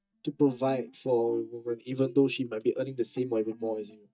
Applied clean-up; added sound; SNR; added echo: neural mask model DeepFilterNet 3.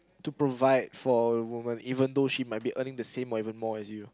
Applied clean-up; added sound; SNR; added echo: none; none; none; none.